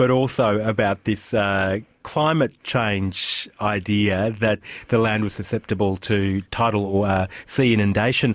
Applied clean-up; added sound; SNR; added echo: none; none; none; none.